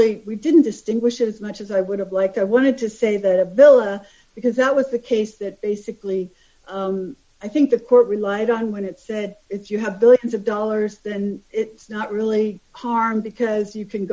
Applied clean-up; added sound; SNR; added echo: none; none; none; none.